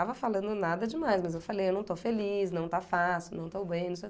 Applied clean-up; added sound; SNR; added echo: none; none; none; none.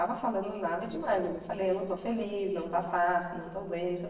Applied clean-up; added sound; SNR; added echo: neural separator model SepFormer DNS4.